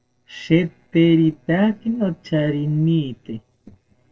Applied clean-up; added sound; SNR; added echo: neural separator model SepFormer DNS4.